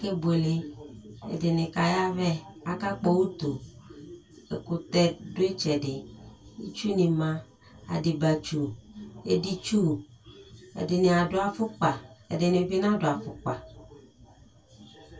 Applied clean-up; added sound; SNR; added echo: none; none; none; reverberation time 0.1 s.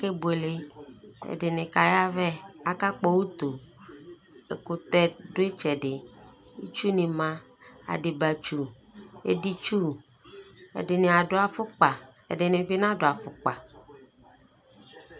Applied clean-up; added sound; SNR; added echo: none; none; none; none.